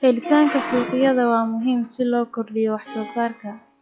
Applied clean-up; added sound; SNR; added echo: classical method log-MMSE.